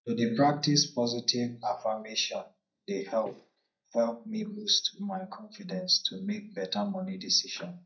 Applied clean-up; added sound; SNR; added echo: neural mask model DeepFilterNet 3.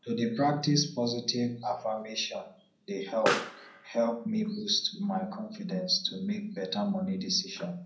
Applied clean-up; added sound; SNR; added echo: none; Explosion; 12 dB; reverberation time 0.5 s.